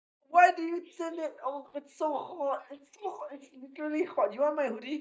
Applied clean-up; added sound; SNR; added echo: neural mask model DeepFilterNet 3.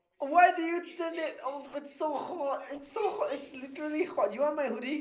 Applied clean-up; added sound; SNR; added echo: neural separator model SepFormer DNS4.